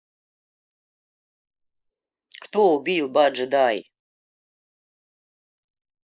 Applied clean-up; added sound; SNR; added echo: neural mask model Resemble Enhance denoiser.